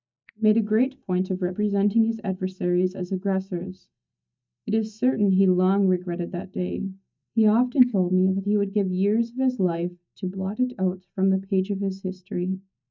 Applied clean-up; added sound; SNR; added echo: neural mask model DeepFilterNet 3.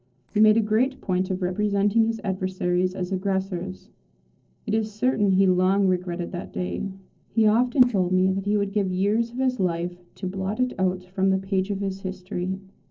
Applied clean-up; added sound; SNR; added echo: neural separator model SepFormer DNS4.